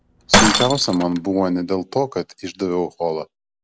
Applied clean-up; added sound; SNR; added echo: none; Shatter; 1 dB; none.